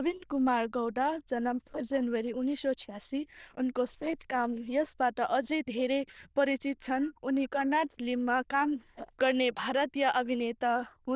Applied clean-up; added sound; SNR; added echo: neural diffusion model UNIVERSE++.